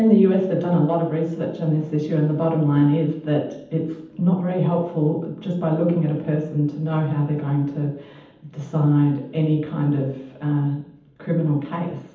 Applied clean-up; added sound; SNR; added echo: none; none; none; reverberation time 0.8 s.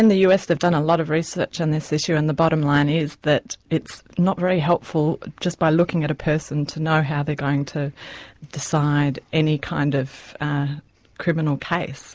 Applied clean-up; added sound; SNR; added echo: none; none; none; none.